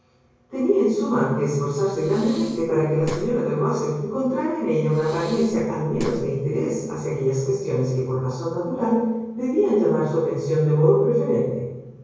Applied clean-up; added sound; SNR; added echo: none; Breathing; 15 dB; reverberation time 1.3 s.